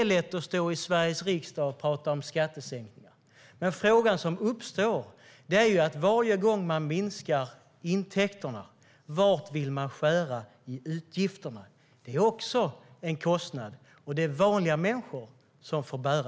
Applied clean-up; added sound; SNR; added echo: none; none; none; none.